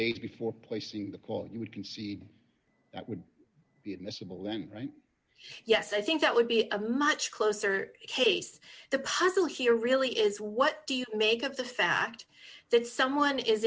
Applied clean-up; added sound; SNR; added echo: none; none; none; none.